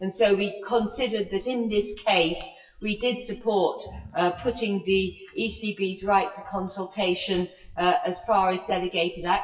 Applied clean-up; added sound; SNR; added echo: classical method WPE with log-MMSE.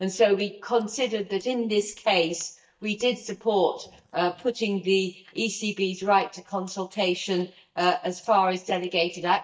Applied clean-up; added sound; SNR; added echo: neural mask model DeepFilterNet 3.